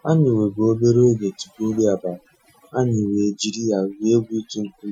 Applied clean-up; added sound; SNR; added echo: classical method Wiener filter.